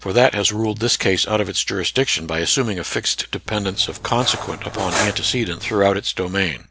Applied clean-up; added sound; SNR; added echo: none; Cutlery, silverware; 8 dB; none.